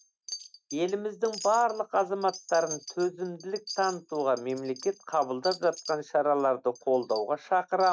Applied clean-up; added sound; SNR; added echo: neural mask model RNNoise.